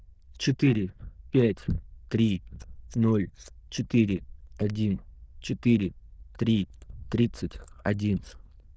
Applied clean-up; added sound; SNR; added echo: neural diffusion model UNIVERSE++.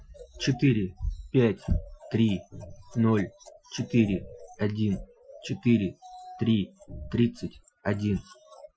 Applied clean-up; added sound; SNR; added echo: classical method Wiener filter.